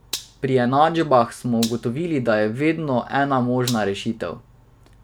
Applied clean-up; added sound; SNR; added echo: none; Gunshot, gunfire; 16 dB; none.